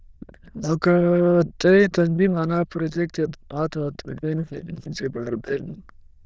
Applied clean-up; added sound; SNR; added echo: neural diffusion model UNIVERSE++.